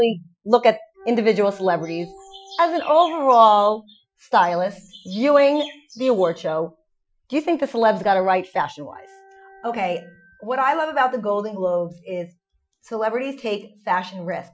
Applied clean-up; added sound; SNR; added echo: classical method Wiener filter.